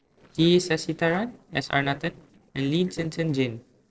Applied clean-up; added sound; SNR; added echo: neural separator model SepFormer DNS4.